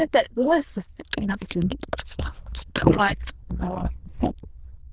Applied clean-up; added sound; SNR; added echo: neural diffusion model UNIVERSE++.